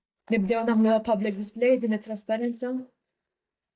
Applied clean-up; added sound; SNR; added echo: neural mask model DeepFilterNet 3.